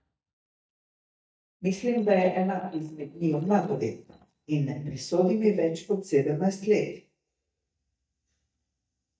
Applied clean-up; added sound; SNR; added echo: neural mask model DeepFilterNet 3.